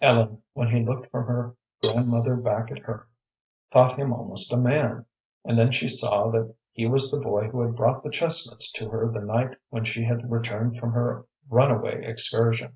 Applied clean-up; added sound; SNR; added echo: neural mask model RNNoise.